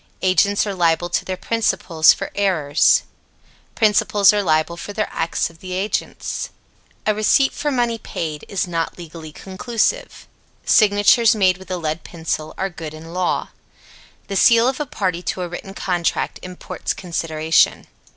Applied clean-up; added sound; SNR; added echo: none; none; none; none.